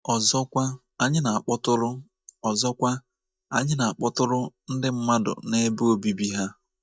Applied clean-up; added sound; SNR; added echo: neural mask model DeepFilterNet 3.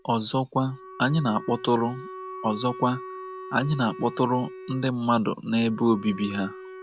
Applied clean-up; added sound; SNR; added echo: none; Wind instrument, woodwind instrument; 15 dB; none.